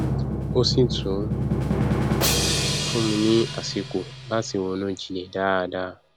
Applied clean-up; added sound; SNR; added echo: none; Drum; 0 dB; none.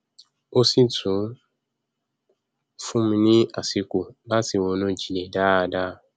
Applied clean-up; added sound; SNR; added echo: none; none; none; none.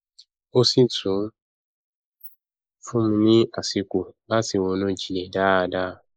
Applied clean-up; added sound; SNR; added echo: neural mask model Resemble Enhance denoiser.